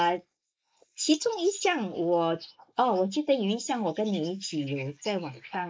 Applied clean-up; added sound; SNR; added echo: neural mask model Resemble Enhance denoiser.